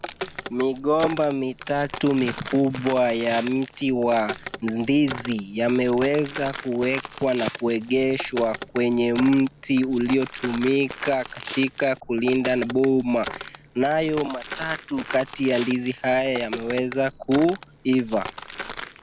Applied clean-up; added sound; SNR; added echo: none; Walk, footsteps; 12 dB; none.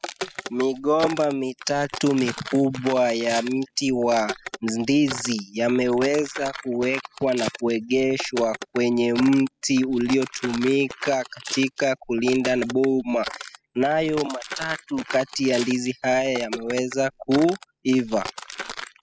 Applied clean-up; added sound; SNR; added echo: classical method spectral subtraction.